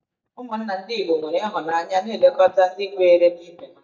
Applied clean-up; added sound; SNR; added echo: neural mask model DeepFilterNet 3.